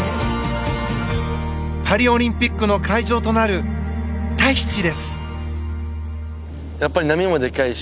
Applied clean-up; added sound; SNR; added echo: none; none; none; none.